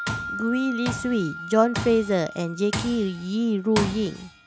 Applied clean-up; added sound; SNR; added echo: none; Wind chime + Tools; 8 dB; none.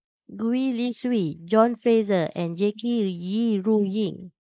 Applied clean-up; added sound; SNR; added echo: neural mask model Resemble Enhance denoiser.